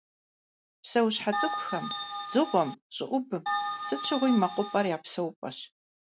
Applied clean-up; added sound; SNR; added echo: none; Bell; 4 dB; none.